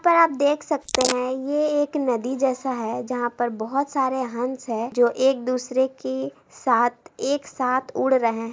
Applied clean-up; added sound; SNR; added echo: neural mask model Resemble Enhance denoiser.